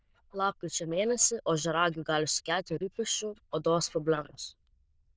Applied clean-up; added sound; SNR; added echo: neural diffusion model UNIVERSE++.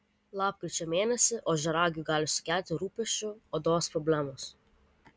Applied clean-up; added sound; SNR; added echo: none; none; none; none.